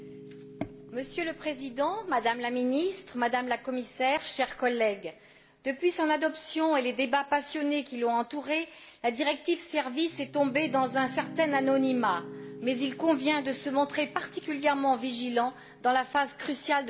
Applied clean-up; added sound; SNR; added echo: none; Piano; 18 dB; none.